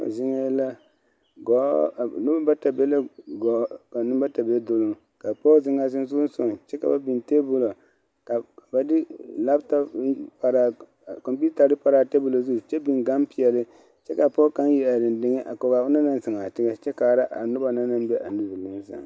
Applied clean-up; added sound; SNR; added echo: none; none; none; none.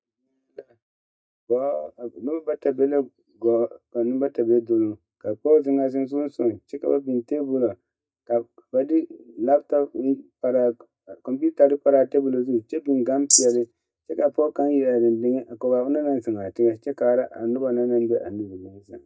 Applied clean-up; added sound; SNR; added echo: neural mask model DeepFilterNet 3.